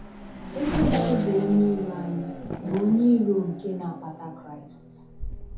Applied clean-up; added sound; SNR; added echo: none; Race car, auto racing / Accelerating, revving, vroom; 6 dB; reverberation time 0.5 s.